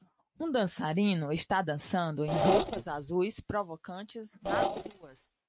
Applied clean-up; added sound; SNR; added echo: neural mask model RNNoise.